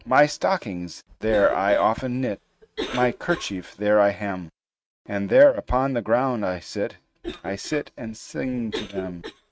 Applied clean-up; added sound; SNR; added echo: neural mask model RNNoise.